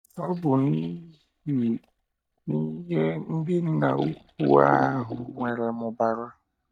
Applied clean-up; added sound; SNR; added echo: neural mask model DeepFilterNet 3.